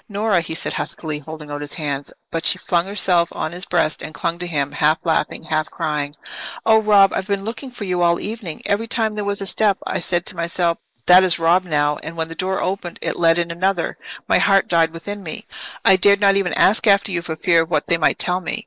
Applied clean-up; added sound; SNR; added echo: neural mask model Resemble Enhance denoiser.